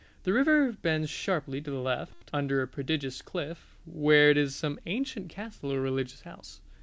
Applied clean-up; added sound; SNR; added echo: none; none; none; none.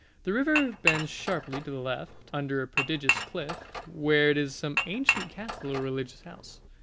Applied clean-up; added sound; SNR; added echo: none; Dishes, pots, and pans / Chink, clink; 2 dB; none.